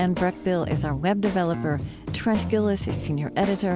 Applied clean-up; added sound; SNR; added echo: none; none; none; none.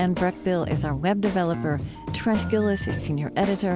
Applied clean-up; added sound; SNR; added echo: none; Telephone; 18 dB; none.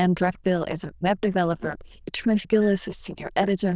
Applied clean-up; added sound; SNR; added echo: neural diffusion model UNIVERSE++.